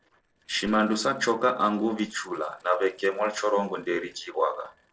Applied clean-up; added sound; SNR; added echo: neural separator model SepFormer DNS4.